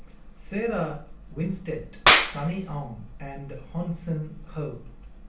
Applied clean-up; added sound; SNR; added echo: none; Clapping; -5 dB; reverberation time 0.2 s.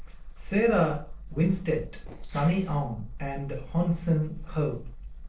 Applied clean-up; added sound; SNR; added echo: neural separator model SepFormer DNS4.